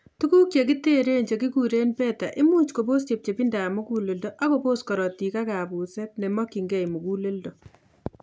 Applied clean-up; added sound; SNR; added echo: none; none; none; none.